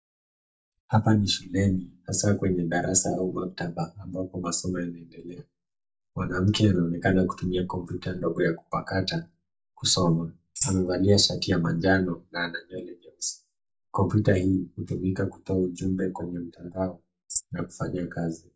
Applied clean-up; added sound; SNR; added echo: neural mask model DeepFilterNet 3.